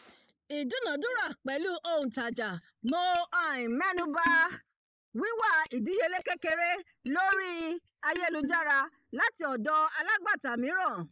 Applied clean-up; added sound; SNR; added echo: neural mask model Resemble Enhance denoiser.